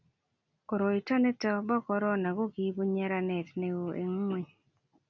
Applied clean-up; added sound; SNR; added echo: none; none; none; none.